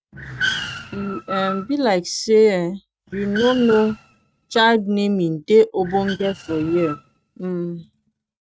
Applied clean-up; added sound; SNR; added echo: neural mask model RNNoise.